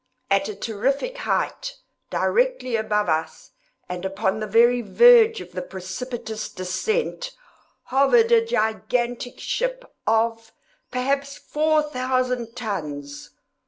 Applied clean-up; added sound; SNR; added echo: none; none; none; none.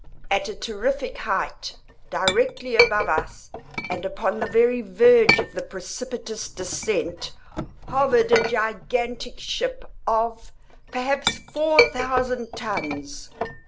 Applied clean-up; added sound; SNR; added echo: none; Chink, clink; 4 dB; none.